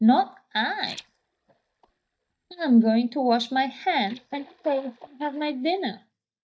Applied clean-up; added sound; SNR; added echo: neural mask model DeepFilterNet 3.